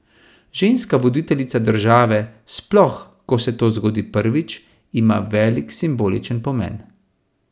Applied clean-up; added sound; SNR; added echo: none; none; none; none.